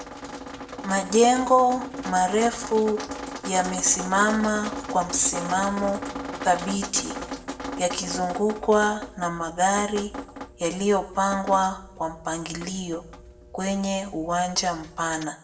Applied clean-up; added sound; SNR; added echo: none; Drip; 11 dB; reverberation time 0.6 s.